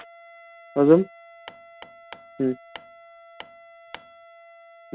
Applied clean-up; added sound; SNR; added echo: none; Hammer + Wind instrument, woodwind instrument; 19 dB; none.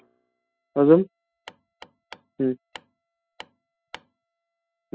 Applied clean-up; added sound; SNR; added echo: classical method spectral subtraction.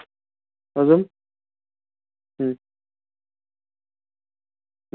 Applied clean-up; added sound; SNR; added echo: none; none; none; none.